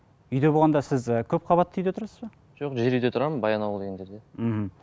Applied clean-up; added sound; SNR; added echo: none; none; none; none.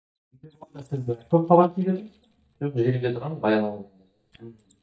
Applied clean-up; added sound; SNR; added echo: neural mask model DeepFilterNet 3.